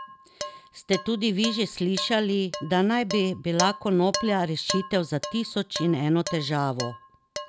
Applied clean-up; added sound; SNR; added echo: none; Dishes, pots, and pans; 11 dB; none.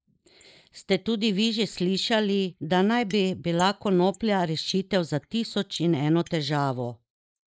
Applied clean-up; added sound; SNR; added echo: neural mask model Resemble Enhance denoiser.